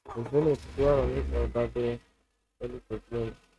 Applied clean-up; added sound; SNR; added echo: neural mask model RNNoise.